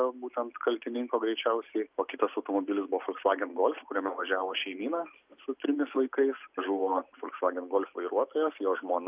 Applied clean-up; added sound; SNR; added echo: none; none; none; none.